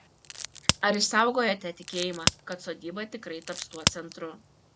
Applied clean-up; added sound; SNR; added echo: none; Crack; 3 dB; none.